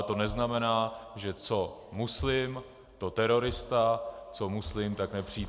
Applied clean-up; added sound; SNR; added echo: none; none; none; none.